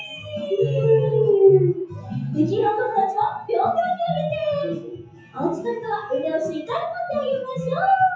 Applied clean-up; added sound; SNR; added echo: classical method WPE with log-MMSE.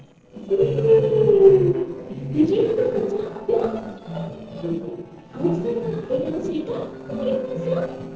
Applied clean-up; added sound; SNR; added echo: neural separator model SepFormer DNS4.